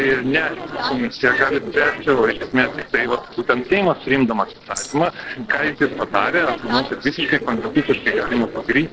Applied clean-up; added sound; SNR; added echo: neural separator model SepFormer DNS4.